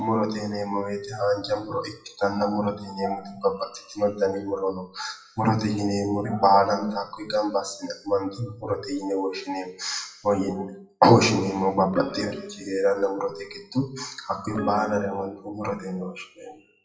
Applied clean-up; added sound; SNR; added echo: classical method WPE with log-MMSE.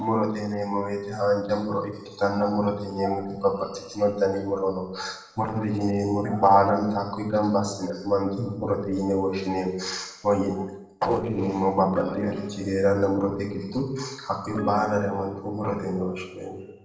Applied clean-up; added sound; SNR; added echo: neural separator model SepFormer DNS4.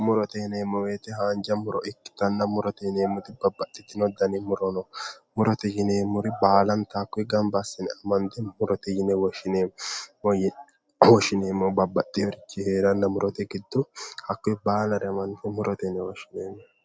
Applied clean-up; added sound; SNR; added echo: none; none; none; none.